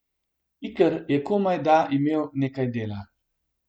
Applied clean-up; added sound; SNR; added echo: none; none; none; none.